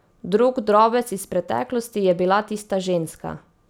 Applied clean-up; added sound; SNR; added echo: none; none; none; none.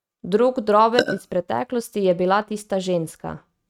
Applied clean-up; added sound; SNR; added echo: neural mask model RNNoise.